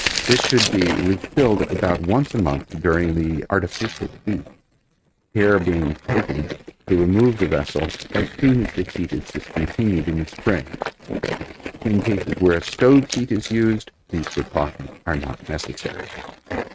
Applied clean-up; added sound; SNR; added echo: neural mask model RNNoise.